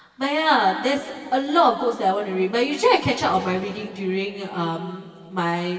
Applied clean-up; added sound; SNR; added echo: none; none; none; reverberation time 2.4 s.